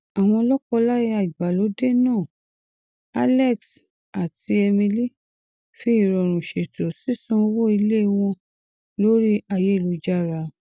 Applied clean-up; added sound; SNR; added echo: none; none; none; none.